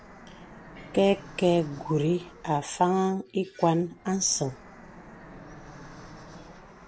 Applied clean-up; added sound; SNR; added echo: none; Fixed-wing aircraft, airplane; 19 dB; none.